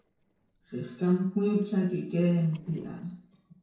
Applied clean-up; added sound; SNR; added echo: neural separator model SepFormer DNS4.